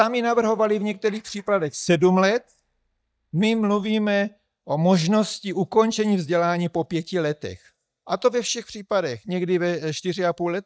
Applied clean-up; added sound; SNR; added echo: neural mask model DeepFilterNet 3.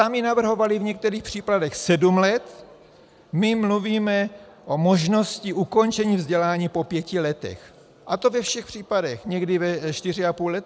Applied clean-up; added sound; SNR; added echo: none; none; none; none.